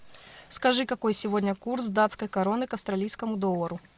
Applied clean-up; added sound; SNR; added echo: none; none; none; none.